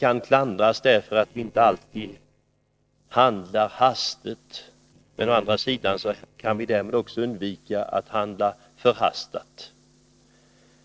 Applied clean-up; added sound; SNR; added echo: neural separator model SepFormer DNS4.